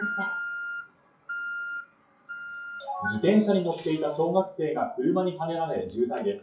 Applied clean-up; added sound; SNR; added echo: classical method WPE with log-MMSE.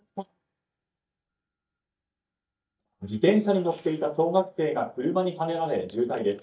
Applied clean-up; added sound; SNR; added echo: neural mask model DeepFilterNet 3.